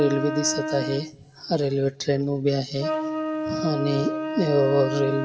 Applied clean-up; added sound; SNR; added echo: none; Wind instrument, woodwind instrument; 5 dB; reverberation time 0.3 s.